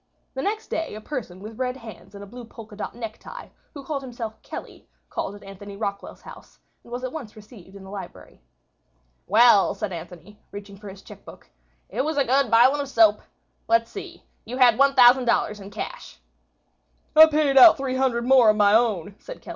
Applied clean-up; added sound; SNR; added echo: none; none; none; none.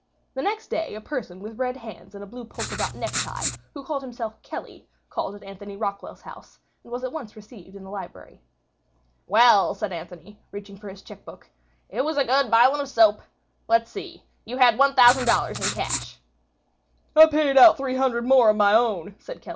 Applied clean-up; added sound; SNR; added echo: none; Writing; 6 dB; none.